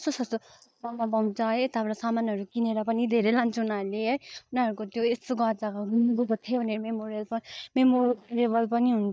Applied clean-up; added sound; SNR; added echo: neural mask model DeepFilterNet 3.